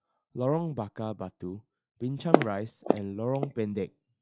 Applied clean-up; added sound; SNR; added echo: classical method log-MMSE.